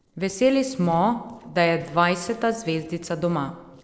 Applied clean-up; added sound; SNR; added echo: neural separator model SepFormer DNS4.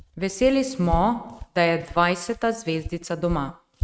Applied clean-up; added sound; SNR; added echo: neural mask model RNNoise.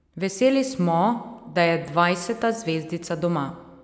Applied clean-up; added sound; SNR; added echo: none; none; none; none.